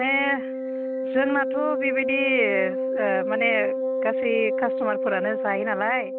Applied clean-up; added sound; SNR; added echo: none; Wind instrument, woodwind instrument; 0 dB; none.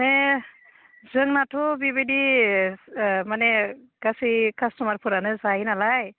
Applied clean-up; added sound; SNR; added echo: none; none; none; none.